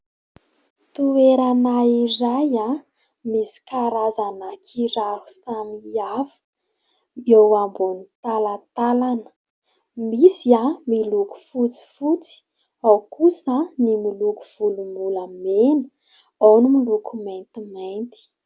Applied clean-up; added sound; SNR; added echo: none; none; none; none.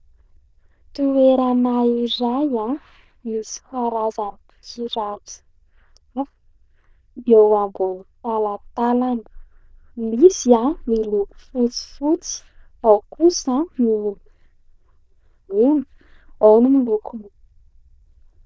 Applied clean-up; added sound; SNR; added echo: neural diffusion model UNIVERSE++.